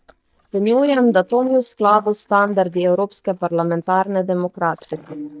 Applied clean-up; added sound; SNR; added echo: neural mask model DeepFilterNet 3.